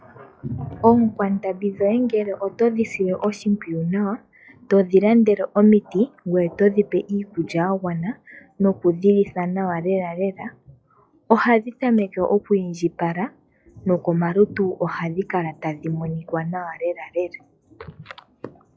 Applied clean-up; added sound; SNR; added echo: classical method log-MMSE.